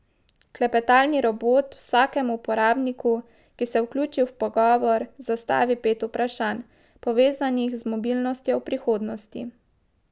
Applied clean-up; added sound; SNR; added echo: none; none; none; none.